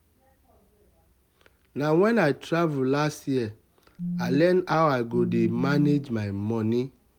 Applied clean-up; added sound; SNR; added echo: none; Telephone; 6 dB; none.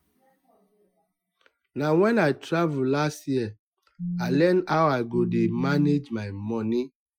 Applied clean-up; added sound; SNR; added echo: classical method Wiener filter.